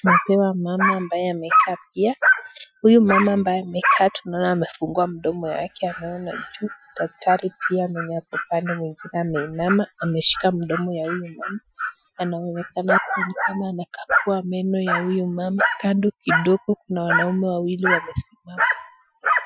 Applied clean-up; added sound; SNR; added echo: classical method Wiener filter.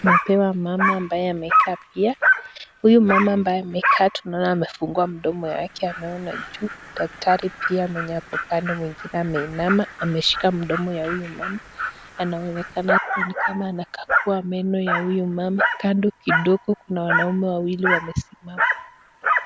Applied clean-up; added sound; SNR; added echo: none; Dog; 3 dB; none.